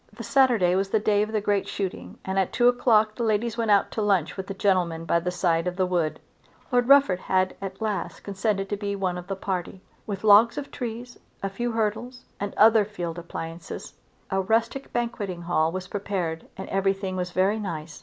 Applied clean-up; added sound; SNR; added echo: none; none; none; none.